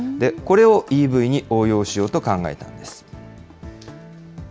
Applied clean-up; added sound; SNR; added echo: none; none; none; none.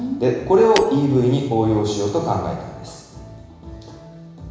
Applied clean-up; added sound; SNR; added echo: none; Shatter; 13 dB; reverberation time 1.0 s.